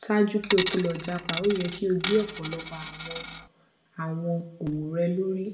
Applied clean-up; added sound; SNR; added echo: none; Coin (dropping); 7 dB; reverberation time 0.6 s.